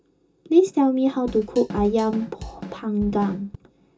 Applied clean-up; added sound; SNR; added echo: none; Drum kit; 14 dB; reverberation time 0.2 s.